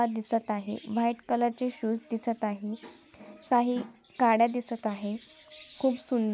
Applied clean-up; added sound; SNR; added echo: none; none; none; none.